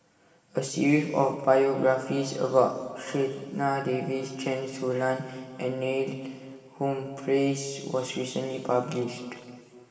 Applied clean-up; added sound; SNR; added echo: none; none; none; reverberation time 2.1 s.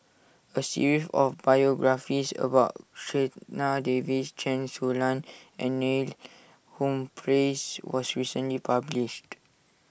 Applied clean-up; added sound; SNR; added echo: none; none; none; none.